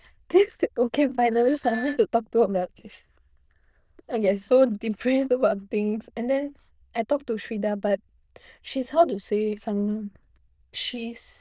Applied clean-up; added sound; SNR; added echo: neural diffusion model UNIVERSE++.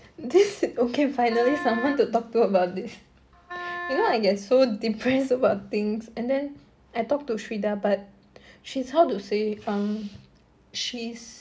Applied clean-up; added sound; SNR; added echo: none; Wind instrument, woodwind instrument; 10 dB; none.